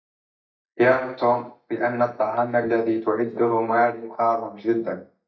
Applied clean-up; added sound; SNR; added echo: neural mask model DeepFilterNet 3.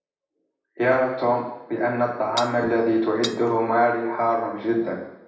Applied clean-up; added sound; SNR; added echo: none; Cutlery, silverware / Dishes, pots, and pans; 12 dB; reverberation time 0.8 s.